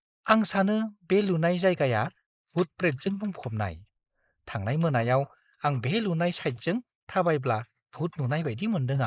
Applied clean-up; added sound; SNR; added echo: neural mask model Resemble Enhance denoiser.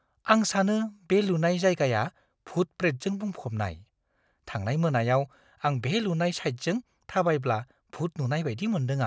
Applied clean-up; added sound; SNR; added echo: none; none; none; none.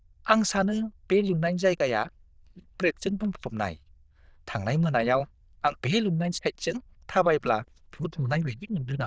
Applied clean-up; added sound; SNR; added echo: neural diffusion model UNIVERSE++.